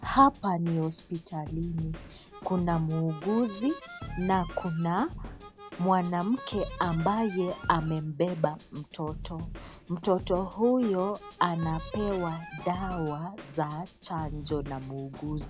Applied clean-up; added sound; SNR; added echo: none; Harmonica + Drum kit; 12 dB; none.